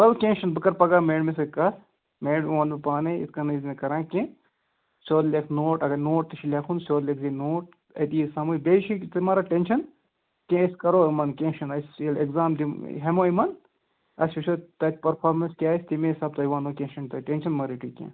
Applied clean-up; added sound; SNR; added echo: none; none; none; none.